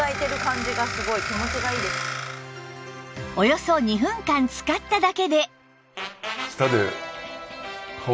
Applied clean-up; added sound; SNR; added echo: none; none; none; none.